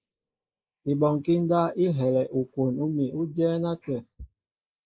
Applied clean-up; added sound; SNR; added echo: neural mask model Resemble Enhance denoiser.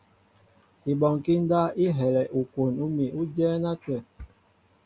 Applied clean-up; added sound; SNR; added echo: none; none; none; none.